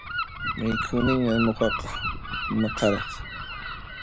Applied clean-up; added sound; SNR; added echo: none; Gull, seagull; 4 dB; none.